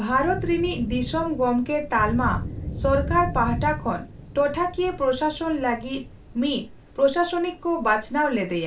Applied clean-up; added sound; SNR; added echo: none; Thunder / Rain; 9 dB; reverberation time 0.3 s.